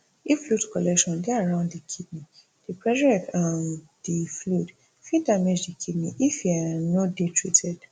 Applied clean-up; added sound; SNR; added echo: none; none; none; none.